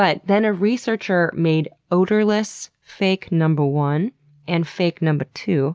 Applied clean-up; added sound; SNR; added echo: none; none; none; none.